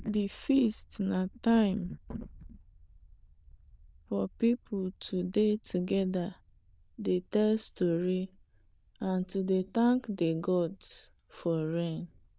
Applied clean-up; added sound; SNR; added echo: neural diffusion model UNIVERSE++.